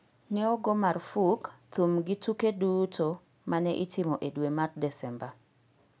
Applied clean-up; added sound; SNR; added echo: none; none; none; none.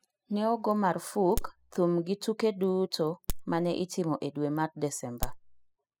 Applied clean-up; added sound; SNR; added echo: classical method spectral subtraction.